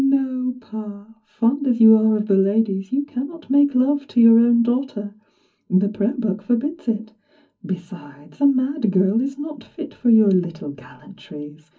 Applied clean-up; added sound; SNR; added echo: none; none; none; reverberation time 0.4 s.